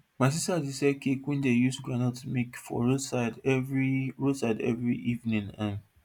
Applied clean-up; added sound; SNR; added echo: none; none; none; none.